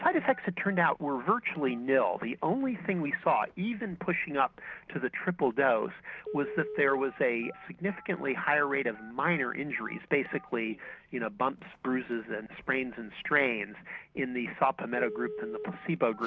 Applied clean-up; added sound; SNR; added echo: none; Telephone; 17 dB; none.